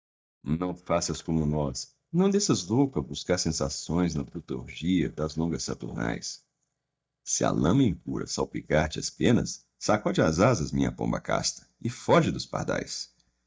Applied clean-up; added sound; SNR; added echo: neural mask model DeepFilterNet 3.